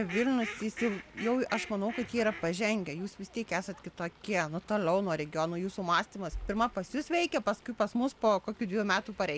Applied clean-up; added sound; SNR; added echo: none; Fowl; 16 dB; none.